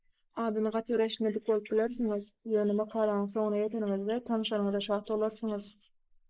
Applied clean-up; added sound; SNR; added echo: neural mask model Resemble Enhance denoiser.